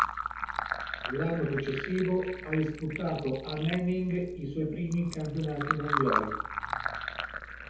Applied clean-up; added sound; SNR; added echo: none; Fill (with liquid); 3 dB; reverberation time 0.6 s.